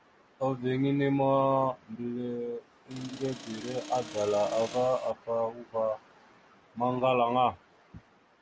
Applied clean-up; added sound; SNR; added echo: none; Accelerating, revving, vroom; 14 dB; none.